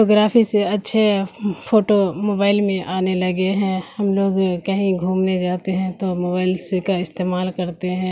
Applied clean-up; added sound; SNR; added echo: none; none; none; none.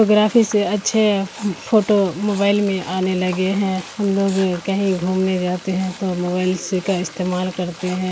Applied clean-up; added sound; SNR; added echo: none; Frying (food) + Writing; 19 dB; none.